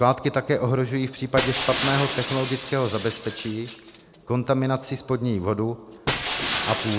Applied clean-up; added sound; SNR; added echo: none; Shatter; 7 dB; none.